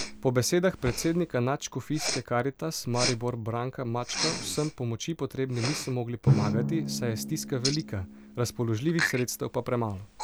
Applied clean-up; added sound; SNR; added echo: none; Drum + Respiratory sounds; 4 dB; none.